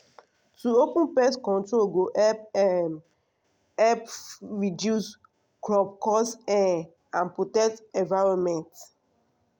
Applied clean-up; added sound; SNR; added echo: none; none; none; none.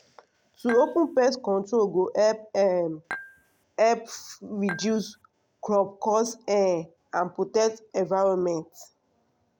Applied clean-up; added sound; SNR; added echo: none; Dishes, pots, and pans / Chink, clink; 12 dB; none.